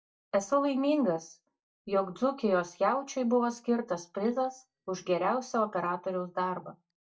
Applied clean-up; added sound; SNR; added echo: neural mask model DeepFilterNet 3.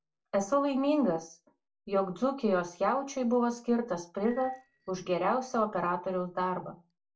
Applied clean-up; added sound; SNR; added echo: neural separator model SepFormer DNS4.